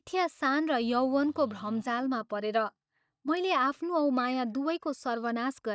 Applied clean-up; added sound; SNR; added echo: neural mask model DeepFilterNet 3.